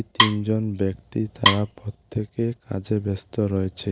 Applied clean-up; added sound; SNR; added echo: none; Wood; 0 dB; none.